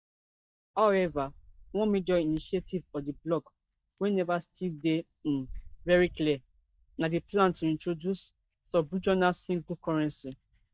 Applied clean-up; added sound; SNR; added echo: neural mask model DeepFilterNet 3.